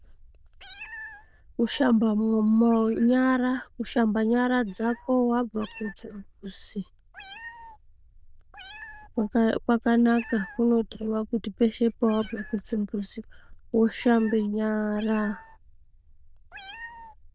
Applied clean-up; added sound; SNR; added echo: neural diffusion model UNIVERSE++.